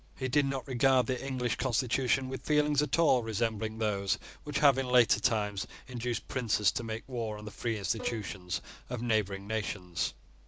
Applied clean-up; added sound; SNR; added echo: none; Bowed string instrument; 17 dB; none.